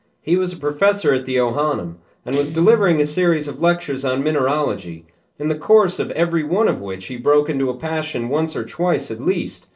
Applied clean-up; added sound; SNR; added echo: neural separator model SepFormer DNS4.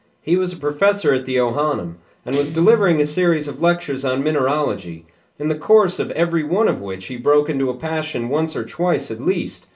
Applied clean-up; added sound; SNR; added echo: none; Guitar; 15 dB; reverberation time 0.3 s.